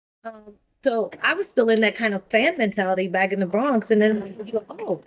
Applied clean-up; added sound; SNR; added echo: neural mask model DeepFilterNet 3.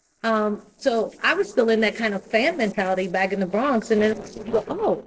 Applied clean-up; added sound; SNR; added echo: neural separator model SepFormer DNS4.